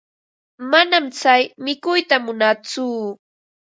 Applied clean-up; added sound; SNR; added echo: none; none; none; none.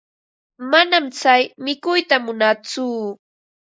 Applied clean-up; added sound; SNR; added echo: neural mask model Resemble Enhance denoiser.